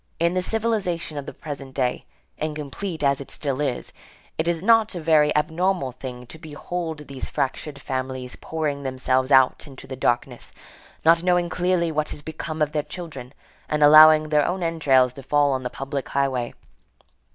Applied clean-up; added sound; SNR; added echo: none; none; none; none.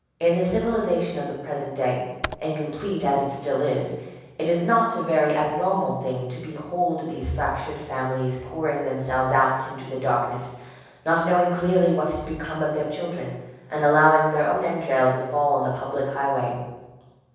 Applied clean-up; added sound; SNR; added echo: none; Computer keyboard; 11 dB; reverberation time 1.1 s.